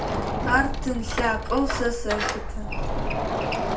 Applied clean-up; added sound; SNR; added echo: none; Door; -1 dB; reverberation time 0.3 s.